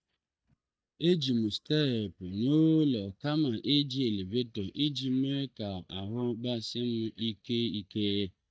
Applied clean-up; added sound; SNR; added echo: neural mask model DeepFilterNet 3.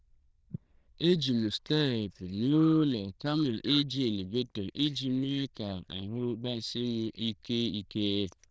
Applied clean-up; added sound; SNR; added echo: neural diffusion model UNIVERSE++.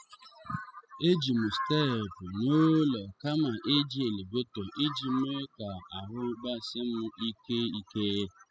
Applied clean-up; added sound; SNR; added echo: classical method spectral subtraction.